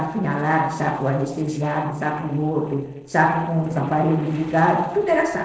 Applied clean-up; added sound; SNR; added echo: neural separator model SepFormer DNS4.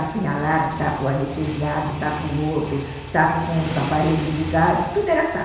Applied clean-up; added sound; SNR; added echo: none; Motorcycle; 11 dB; reverberation time 1.1 s.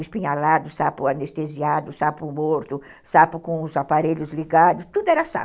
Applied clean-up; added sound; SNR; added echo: none; none; none; none.